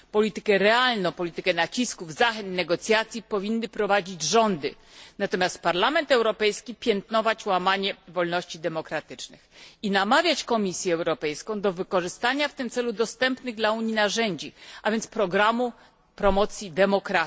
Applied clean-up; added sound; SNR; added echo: none; none; none; none.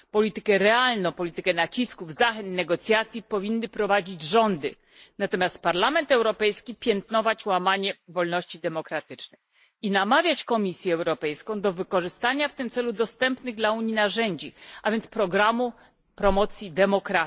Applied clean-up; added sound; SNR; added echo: neural mask model Resemble Enhance denoiser.